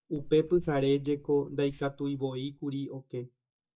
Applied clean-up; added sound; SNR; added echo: neural mask model DeepFilterNet 3.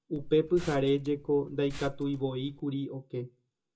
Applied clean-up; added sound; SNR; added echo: none; Liquid; 15 dB; reverberation time 0.2 s.